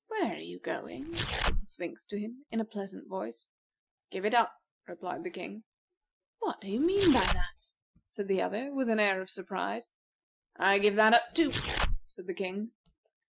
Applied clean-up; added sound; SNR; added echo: classical method Wiener filter.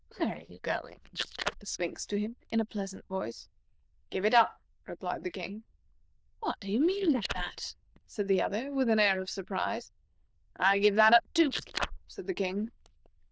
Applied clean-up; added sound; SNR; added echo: neural diffusion model UNIVERSE++.